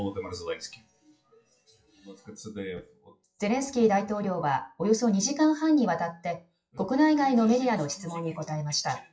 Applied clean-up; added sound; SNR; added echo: classical method WPE with log-MMSE.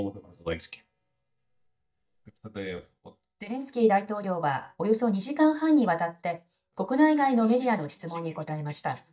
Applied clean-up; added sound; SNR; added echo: neural mask model DeepFilterNet 3.